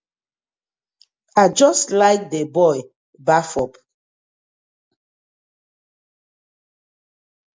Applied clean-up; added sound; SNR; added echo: none; none; none; none.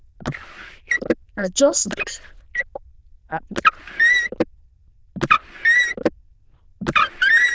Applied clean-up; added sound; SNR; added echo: neural diffusion model UNIVERSE++.